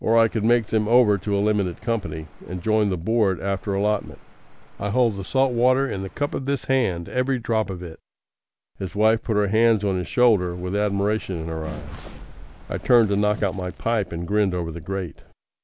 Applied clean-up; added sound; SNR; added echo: none; Cricket + Crackle; 15 dB; none.